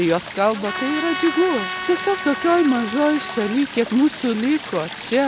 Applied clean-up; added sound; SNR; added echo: none; Trumpet + Stream; 9 dB; none.